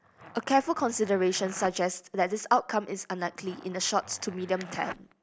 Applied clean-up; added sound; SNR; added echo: none; Zipper (clothing); 17 dB; none.